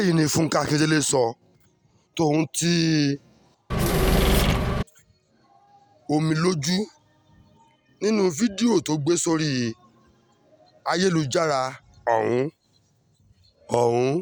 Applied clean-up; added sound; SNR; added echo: none; Engine / Mechanisms; -4 dB; none.